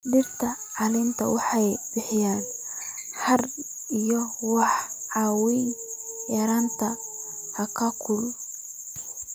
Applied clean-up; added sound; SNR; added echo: none; none; none; none.